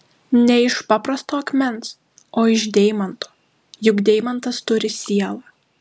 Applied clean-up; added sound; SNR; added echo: none; none; none; none.